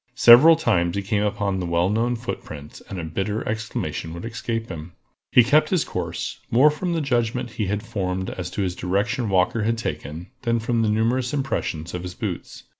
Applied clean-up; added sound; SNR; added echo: none; none; none; none.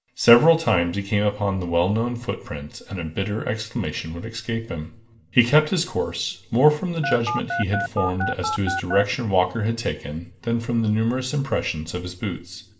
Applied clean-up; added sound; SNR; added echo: none; Telephone; 4 dB; reverberation time 0.5 s.